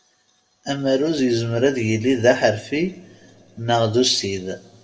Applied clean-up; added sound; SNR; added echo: none; none; none; reverberation time 1.8 s.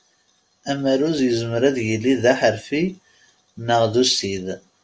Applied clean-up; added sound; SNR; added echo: none; none; none; none.